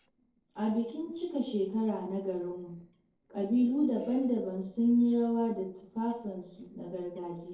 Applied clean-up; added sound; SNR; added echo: neural separator model SepFormer DNS4.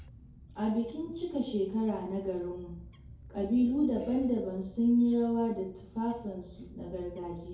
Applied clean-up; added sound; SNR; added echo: none; Bird; 20 dB; reverberation time 2.3 s.